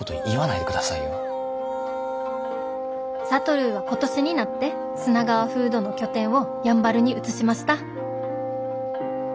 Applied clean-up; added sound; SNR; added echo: none; Wind instrument, woodwind instrument; 4 dB; none.